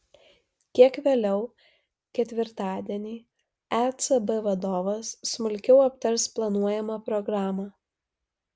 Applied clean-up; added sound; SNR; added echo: none; none; none; none.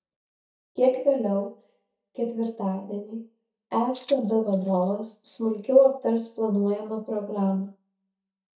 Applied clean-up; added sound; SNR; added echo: neural mask model DeepFilterNet 3.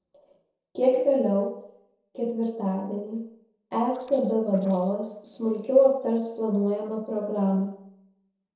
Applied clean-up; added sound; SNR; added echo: neural separator model SepFormer DNS4.